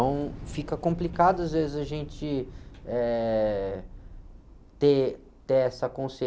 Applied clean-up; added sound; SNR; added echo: none; Thunder / Explosion; 15 dB; none.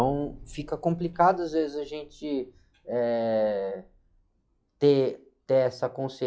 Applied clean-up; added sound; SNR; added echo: classical method log-MMSE.